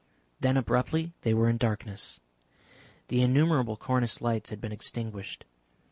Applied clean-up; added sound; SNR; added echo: none; none; none; none.